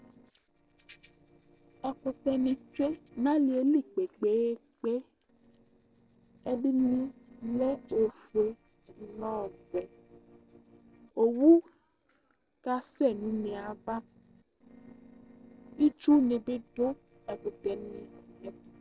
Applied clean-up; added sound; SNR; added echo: neural separator model SepFormer DNS4.